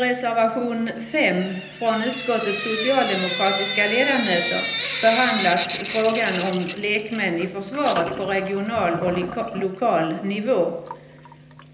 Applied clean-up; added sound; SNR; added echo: none; Drip / Sink (filling or washing); 8 dB; reverberation time 0.8 s.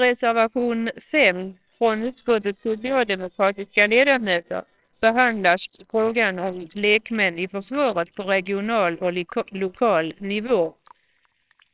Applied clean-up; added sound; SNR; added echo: neural separator model SepFormer WHAMR!.